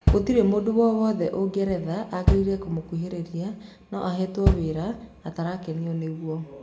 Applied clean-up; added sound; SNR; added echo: none; Bass drum; 4 dB; reverberation time 0.6 s.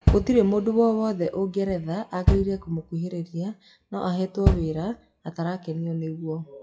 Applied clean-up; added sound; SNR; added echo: classical method WPE with log-MMSE.